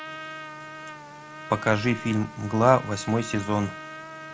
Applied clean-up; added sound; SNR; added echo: none; Trumpet; 13 dB; none.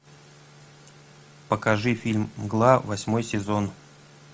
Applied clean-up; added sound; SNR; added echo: none; none; none; none.